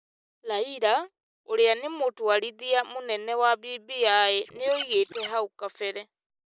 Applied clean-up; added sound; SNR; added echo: neural mask model Resemble Enhance denoiser.